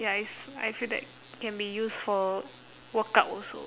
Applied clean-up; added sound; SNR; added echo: none; none; none; none.